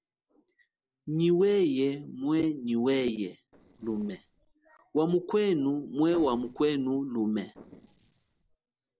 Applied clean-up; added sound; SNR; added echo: neural separator model SepFormer DNS4.